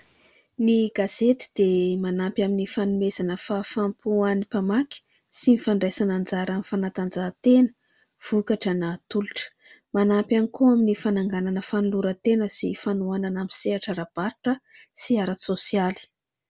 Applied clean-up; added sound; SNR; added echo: none; none; none; none.